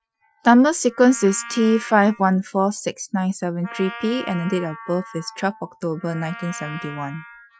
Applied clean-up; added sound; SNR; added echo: classical method Wiener filter.